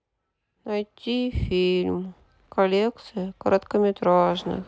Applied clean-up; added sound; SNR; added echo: none; none; none; none.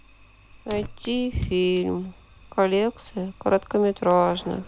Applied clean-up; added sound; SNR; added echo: none; Fire; 19 dB; none.